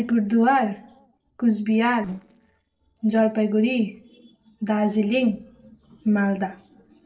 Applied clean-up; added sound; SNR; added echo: neural separator model SepFormer DNS4.